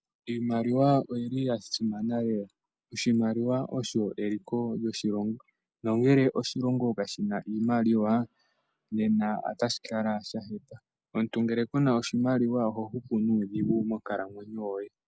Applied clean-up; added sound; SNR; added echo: none; none; none; none.